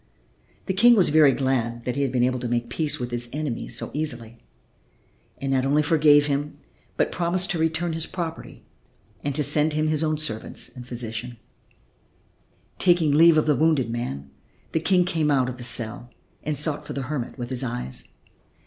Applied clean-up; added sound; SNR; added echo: none; none; none; none.